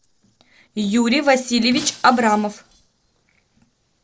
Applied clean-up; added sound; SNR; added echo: neural separator model SepFormer DNS4.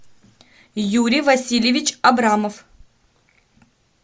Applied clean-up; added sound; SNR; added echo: none; none; none; none.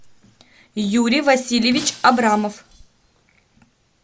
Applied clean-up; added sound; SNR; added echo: none; Shatter; 18 dB; none.